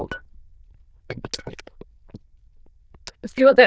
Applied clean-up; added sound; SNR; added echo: neural diffusion model UNIVERSE++.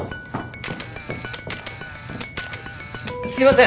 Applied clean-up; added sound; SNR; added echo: none; Camera; 13 dB; none.